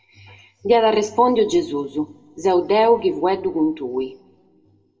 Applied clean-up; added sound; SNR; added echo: none; none; none; reverberation time 1.2 s.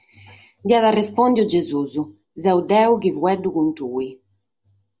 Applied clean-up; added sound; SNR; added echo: none; none; none; none.